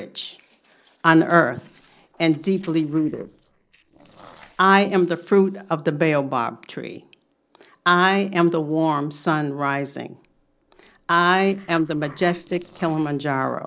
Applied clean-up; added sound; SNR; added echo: neural separator model SepFormer DNS4.